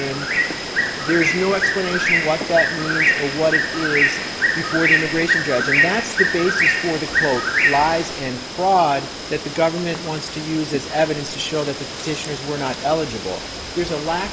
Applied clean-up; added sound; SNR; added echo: none; Bird; 0 dB; none.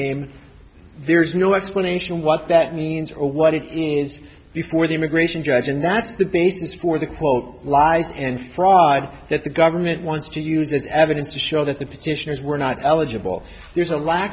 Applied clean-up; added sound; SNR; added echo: none; none; none; none.